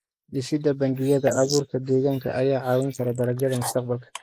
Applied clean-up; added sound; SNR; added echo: neural mask model Resemble Enhance denoiser.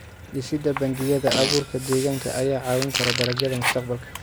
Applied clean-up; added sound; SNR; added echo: none; Sink (filling or washing) + Fart; 5 dB; none.